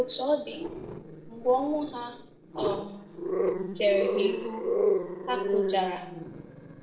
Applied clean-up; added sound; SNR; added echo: neural separator model SepFormer DNS4.